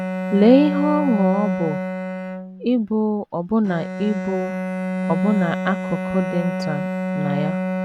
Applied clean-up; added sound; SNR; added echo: none; Bowed string instrument; 3 dB; none.